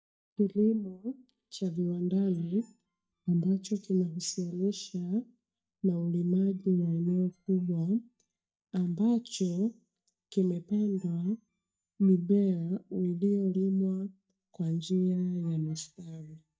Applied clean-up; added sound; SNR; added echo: neural mask model DeepFilterNet 3.